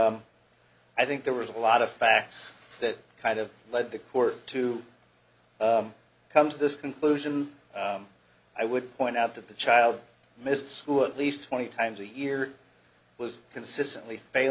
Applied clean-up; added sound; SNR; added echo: none; none; none; none.